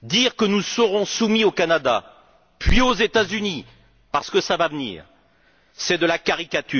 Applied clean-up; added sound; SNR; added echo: none; none; none; none.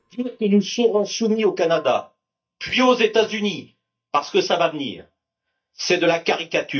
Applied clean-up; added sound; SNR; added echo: neural mask model DeepFilterNet 3.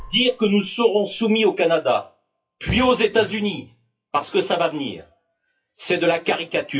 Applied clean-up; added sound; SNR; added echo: classical method WPE with log-MMSE.